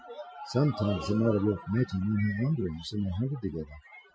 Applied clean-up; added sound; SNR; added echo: classical method Wiener filter.